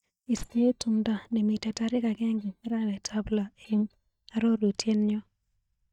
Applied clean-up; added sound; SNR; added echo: neural mask model DeepFilterNet 3.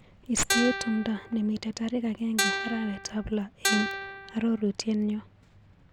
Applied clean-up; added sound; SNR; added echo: none; Guitar; 1 dB; none.